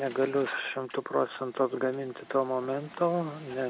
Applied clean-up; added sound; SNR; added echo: none; Truck; 20 dB; none.